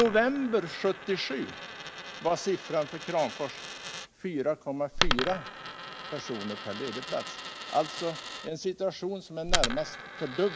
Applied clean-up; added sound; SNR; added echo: none; Coin (dropping); 4 dB; none.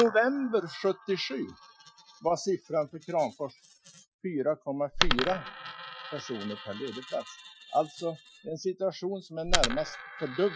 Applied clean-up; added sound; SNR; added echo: classical method Wiener filter.